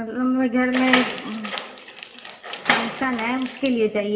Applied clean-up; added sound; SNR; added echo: none; Door; 5 dB; reverberation time 1.7 s.